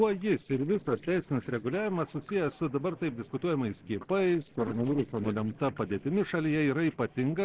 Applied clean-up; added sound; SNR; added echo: neural separator model SepFormer DNS4.